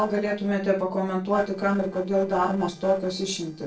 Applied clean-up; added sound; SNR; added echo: neural separator model SepFormer DNS4.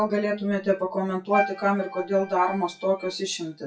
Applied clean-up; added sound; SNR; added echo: classical method WPE with log-MMSE.